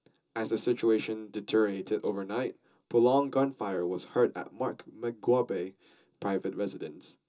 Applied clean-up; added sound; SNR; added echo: none; none; none; reverberation time 0.2 s.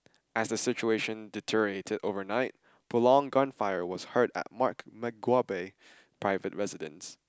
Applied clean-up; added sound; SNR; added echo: none; none; none; none.